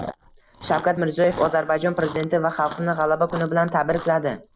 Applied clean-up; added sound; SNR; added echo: none; Chewing, mastication; 16 dB; none.